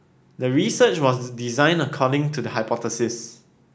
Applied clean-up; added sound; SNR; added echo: none; none; none; none.